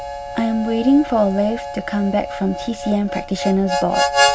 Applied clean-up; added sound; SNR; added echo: none; Harmonica; 4 dB; none.